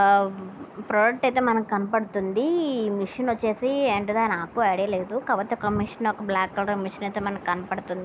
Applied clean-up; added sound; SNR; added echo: none; none; none; none.